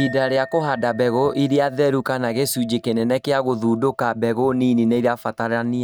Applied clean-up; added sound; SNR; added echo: neural mask model RNNoise.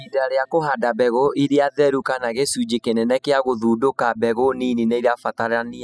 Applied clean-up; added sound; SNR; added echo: classical method spectral subtraction.